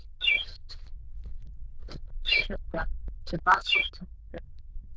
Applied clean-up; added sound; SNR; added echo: neural diffusion model UNIVERSE++.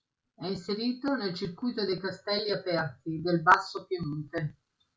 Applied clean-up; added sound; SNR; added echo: none; none; none; none.